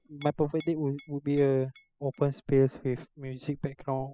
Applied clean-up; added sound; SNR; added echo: classical method spectral subtraction.